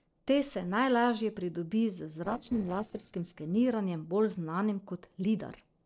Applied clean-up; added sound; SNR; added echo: neural separator model SepFormer DNS4.